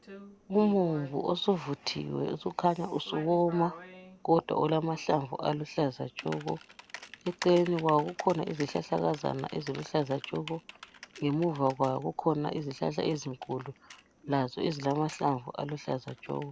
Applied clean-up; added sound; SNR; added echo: none; Typing; 20 dB; none.